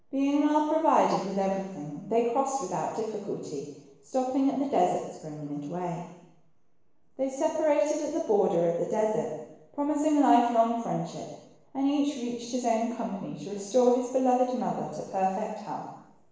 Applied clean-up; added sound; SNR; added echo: none; none; none; reverberation time 0.9 s.